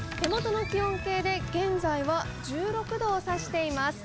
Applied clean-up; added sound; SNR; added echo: none; Rain + Squeak; 10 dB; none.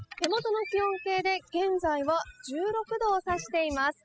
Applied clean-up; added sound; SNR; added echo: classical method spectral subtraction.